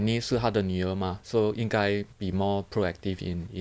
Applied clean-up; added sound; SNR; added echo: none; none; none; none.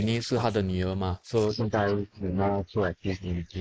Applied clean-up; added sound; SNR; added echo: neural mask model Resemble Enhance denoiser.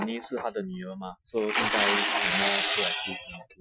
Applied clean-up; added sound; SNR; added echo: classical method Wiener filter.